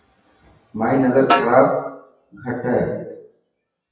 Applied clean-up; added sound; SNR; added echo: classical method WPE with log-MMSE.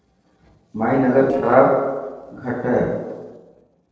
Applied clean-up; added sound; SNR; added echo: neural separator model SepFormer DNS4.